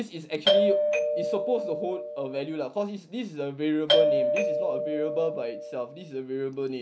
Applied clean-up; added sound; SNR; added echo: none; Doorbell; -5 dB; none.